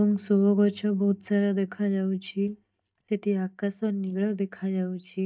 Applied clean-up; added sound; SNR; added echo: neural mask model DeepFilterNet 3.